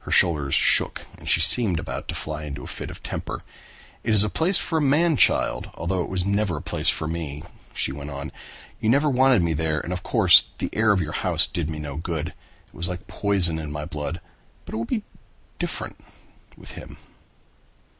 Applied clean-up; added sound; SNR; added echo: none; none; none; none.